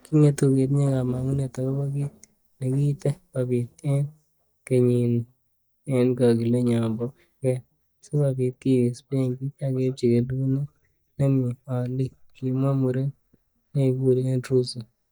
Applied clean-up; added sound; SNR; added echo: neural mask model DeepFilterNet 3.